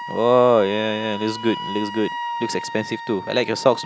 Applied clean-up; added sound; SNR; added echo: none; Wind instrument, woodwind instrument; 10 dB; none.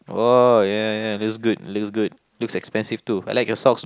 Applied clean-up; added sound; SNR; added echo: none; none; none; none.